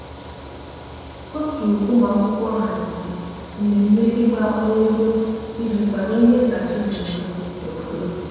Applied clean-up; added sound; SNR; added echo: none; Mechanical fan; 15 dB; reverberation time 1.9 s.